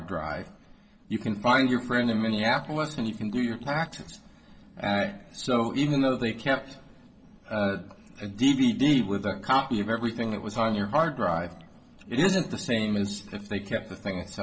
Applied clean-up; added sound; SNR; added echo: neural separator model SepFormer DNS4.